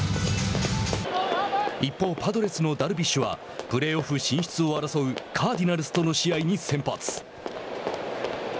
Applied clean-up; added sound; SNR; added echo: none; Run; 12 dB; none.